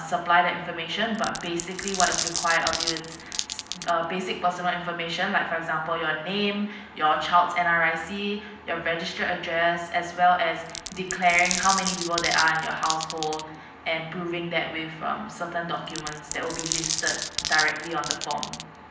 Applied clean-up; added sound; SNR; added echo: none; Glass; 6 dB; reverberation time 0.8 s.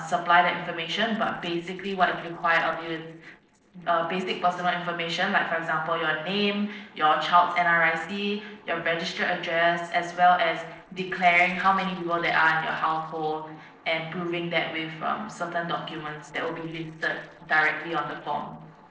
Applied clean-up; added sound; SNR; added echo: neural separator model SepFormer DNS4.